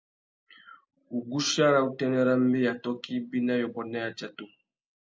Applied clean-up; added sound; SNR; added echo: none; none; none; none.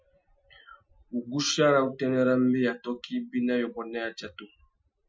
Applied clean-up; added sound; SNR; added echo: classical method Wiener filter.